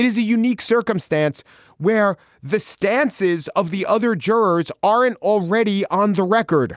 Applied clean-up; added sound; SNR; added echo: none; none; none; none.